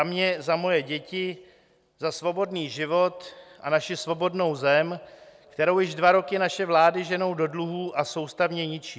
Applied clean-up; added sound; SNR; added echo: none; none; none; none.